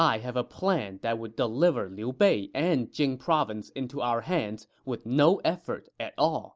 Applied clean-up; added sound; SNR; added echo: none; none; none; none.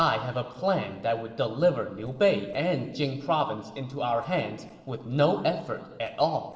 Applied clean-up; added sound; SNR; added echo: neural separator model SepFormer DNS4.